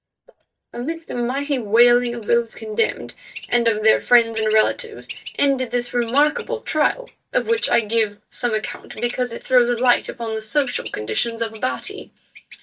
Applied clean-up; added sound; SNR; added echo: neural mask model DeepFilterNet 3.